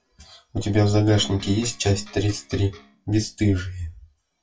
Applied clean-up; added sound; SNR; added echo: classical method WPE with log-MMSE.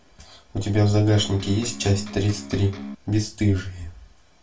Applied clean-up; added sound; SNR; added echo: none; Electric guitar; 13 dB; reverberation time 0.2 s.